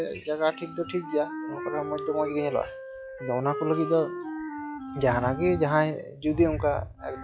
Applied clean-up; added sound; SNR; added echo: classical method log-MMSE.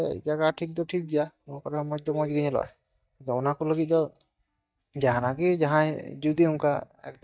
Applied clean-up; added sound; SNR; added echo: neural mask model DeepFilterNet 3.